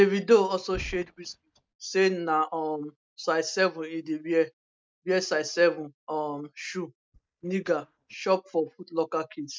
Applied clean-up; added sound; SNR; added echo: neural mask model DeepFilterNet 3.